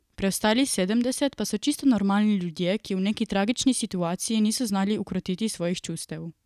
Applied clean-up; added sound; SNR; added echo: none; none; none; none.